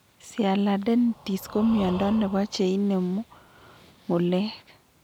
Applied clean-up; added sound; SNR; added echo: none; Breathing; 17 dB; none.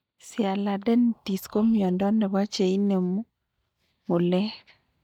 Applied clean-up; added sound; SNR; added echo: neural mask model DeepFilterNet 3.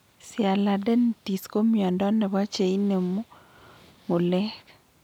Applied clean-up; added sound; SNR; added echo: none; none; none; none.